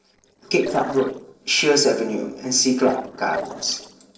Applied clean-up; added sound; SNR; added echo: neural separator model SepFormer DNS4.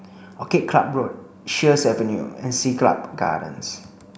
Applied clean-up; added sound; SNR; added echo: none; none; none; none.